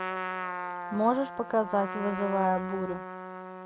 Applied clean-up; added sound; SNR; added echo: none; Trumpet; 6 dB; none.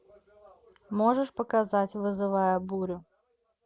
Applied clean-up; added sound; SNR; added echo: none; none; none; none.